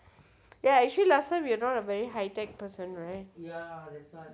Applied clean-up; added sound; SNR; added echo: none; none; none; none.